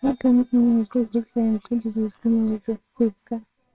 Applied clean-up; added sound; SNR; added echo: neural separator model SepFormer WHAMR!.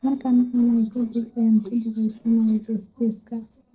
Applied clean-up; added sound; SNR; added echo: neural separator model SepFormer DNS4.